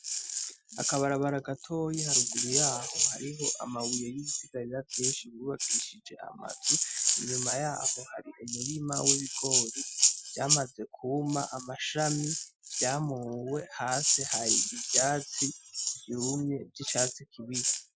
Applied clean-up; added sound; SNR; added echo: classical method Wiener filter.